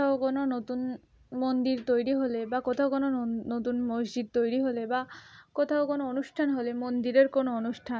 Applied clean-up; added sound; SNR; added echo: none; none; none; none.